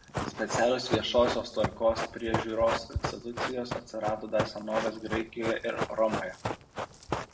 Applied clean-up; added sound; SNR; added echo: none; Run; 4 dB; none.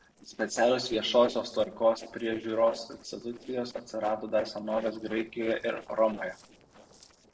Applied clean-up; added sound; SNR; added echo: neural separator model SepFormer DNS4.